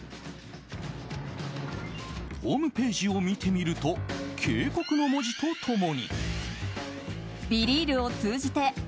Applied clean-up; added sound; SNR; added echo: none; none; none; none.